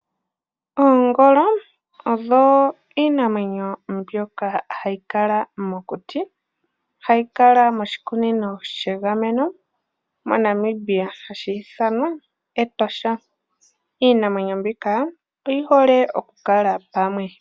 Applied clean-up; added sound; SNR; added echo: none; none; none; none.